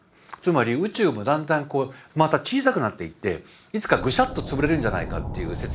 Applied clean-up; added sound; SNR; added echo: none; none; none; none.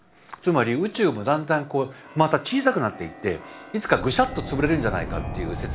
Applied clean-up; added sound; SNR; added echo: none; Keyboard (musical); 20 dB; none.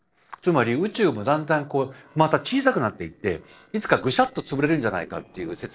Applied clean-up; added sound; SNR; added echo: neural separator model SepFormer DNS4.